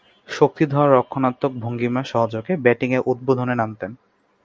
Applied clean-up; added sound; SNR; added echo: none; none; none; none.